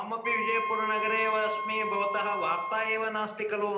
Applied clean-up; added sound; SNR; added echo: none; Wind instrument, woodwind instrument; 3 dB; reverberation time 0.9 s.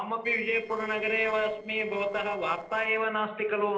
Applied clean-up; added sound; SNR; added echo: neural separator model SepFormer DNS4.